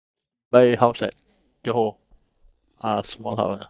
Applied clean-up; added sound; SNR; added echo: neural mask model DeepFilterNet 3.